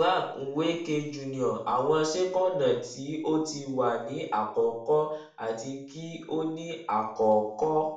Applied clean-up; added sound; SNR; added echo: none; none; none; reverberation time 0.5 s.